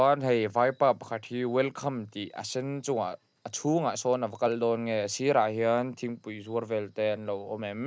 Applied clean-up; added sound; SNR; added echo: none; none; none; none.